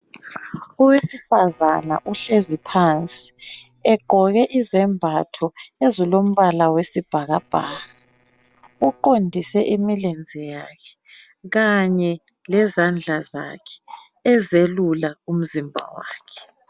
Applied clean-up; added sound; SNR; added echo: neural separator model SepFormer DNS4.